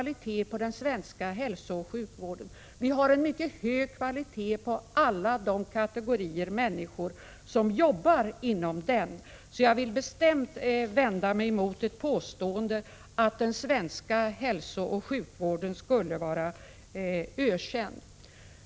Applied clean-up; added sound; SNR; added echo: none; none; none; none.